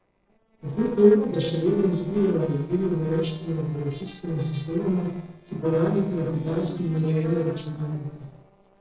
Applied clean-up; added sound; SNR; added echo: neural separator model SepFormer DNS4.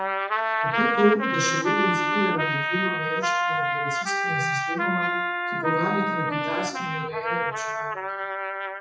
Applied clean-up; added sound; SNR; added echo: classical method WPE with log-MMSE.